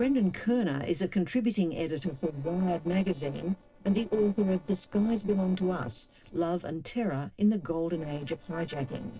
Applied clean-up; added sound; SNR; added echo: neural separator model SepFormer DNS4.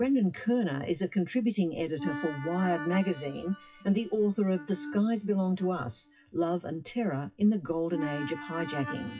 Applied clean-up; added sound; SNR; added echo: classical method WPE with log-MMSE.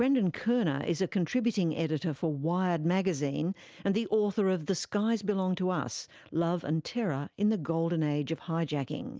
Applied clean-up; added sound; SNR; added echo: none; none; none; none.